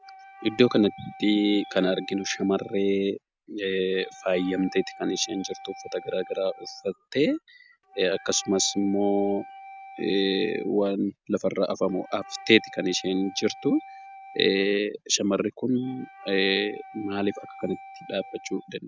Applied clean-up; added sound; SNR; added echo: none; Wind instrument, woodwind instrument; 19 dB; none.